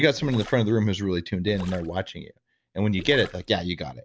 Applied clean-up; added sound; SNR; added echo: none; Gurgling; 19 dB; none.